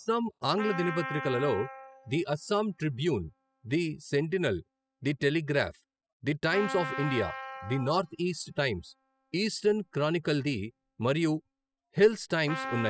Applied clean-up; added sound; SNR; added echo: classical method spectral subtraction.